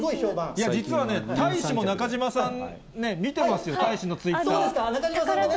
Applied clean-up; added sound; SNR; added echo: none; none; none; none.